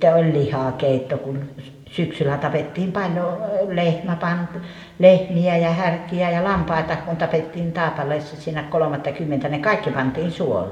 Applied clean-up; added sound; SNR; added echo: none; none; none; reverberation time 1.4 s.